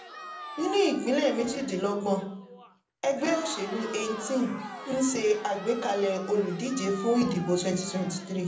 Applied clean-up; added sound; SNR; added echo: none; Crowd; 14 dB; reverberation time 0.6 s.